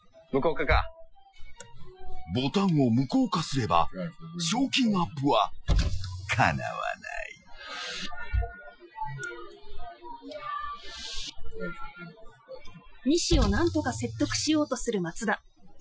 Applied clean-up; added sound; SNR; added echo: classical method Wiener filter.